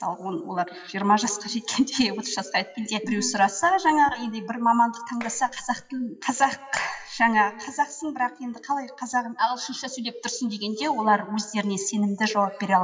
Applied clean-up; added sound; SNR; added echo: classical method WPE with log-MMSE.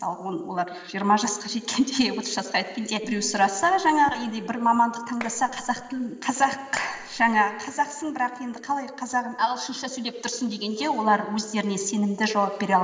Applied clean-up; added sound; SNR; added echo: neural separator model SepFormer DNS4.